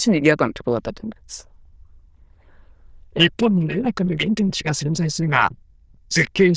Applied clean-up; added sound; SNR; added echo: neural diffusion model UNIVERSE++.